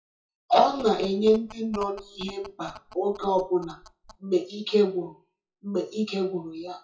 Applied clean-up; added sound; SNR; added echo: classical method WPE with log-MMSE.